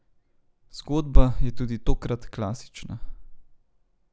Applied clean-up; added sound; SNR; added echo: none; none; none; none.